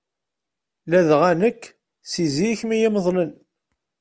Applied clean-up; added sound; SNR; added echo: none; none; none; none.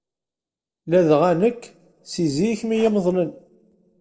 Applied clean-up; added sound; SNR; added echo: neural separator model SepFormer DNS4.